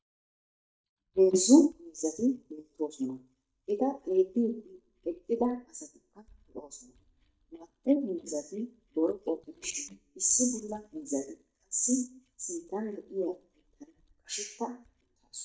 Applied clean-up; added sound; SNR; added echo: neural mask model DeepFilterNet 3.